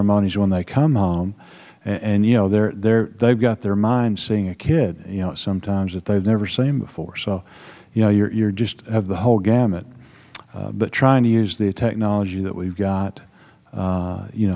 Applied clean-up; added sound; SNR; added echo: none; none; none; none.